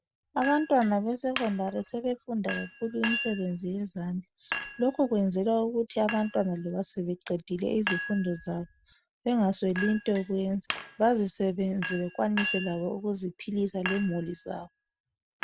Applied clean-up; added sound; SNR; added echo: none; Chink, clink; 10 dB; none.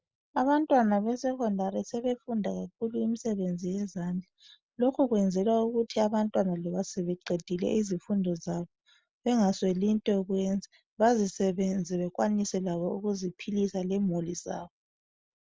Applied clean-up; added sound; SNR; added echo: none; none; none; none.